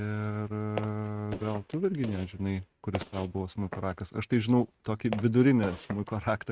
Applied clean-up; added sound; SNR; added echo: neural mask model RNNoise.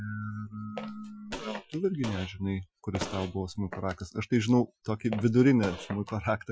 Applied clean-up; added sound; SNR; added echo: classical method Wiener filter.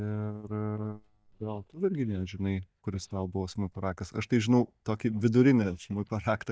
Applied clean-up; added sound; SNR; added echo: neural mask model DeepFilterNet 3.